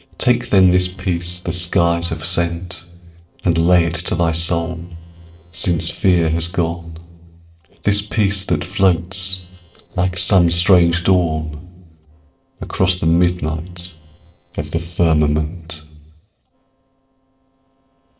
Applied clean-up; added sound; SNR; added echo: neural separator model SepFormer DNS4.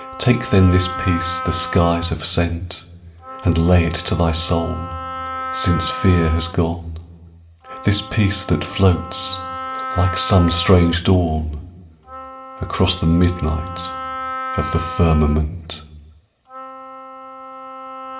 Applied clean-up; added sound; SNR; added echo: none; Wind instrument, woodwind instrument; 11 dB; reverberation time 1.6 s.